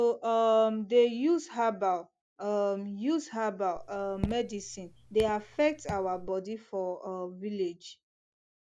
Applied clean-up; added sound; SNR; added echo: none; Raindrop / Drip; 12 dB; none.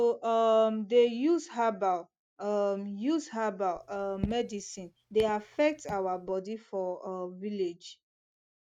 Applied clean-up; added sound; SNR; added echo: neural mask model RNNoise.